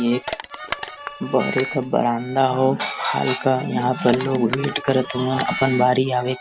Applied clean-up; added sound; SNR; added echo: none; Crushing + Harmonica; 12 dB; none.